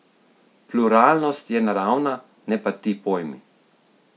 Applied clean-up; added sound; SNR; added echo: none; none; none; none.